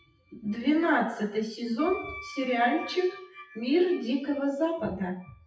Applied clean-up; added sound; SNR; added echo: classical method WPE with log-MMSE.